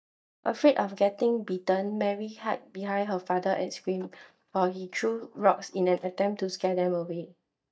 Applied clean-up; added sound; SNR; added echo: neural mask model DeepFilterNet 3.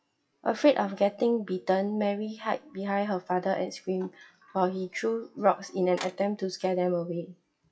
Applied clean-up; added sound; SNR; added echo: classical method WPE with log-MMSE.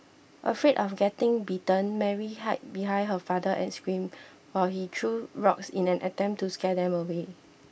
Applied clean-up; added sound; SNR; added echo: none; none; none; none.